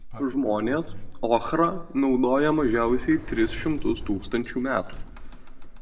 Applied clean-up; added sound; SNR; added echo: none; Sliding door; 8 dB; reverberation time 1.8 s.